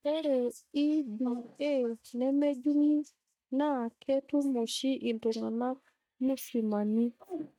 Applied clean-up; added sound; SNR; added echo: neural mask model DeepFilterNet 3.